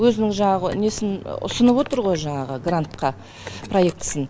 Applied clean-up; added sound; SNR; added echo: none; Telephone; 18 dB; none.